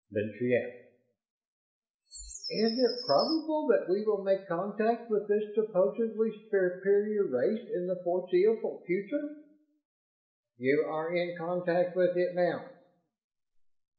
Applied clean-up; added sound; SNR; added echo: none; Bird vocalization, bird call, bird song; 12 dB; reverberation time 0.6 s.